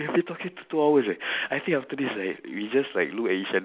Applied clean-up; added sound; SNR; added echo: none; none; none; none.